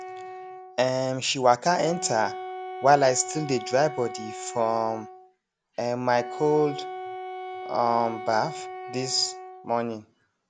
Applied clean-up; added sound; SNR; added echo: none; Wind instrument, woodwind instrument; 11 dB; none.